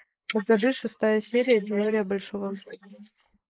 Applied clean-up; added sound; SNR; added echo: neural mask model Resemble Enhance denoiser.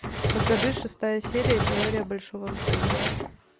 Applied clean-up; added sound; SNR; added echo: none; Drawer open or close; -2 dB; none.